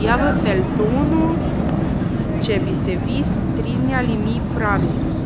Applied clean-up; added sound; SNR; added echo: none; Motorcycle + Vehicle; -4 dB; none.